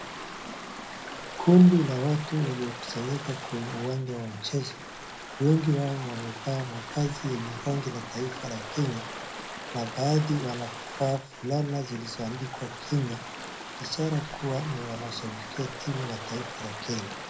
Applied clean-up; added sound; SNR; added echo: none; Stream / Ocean; 10 dB; reverberation time 0.4 s.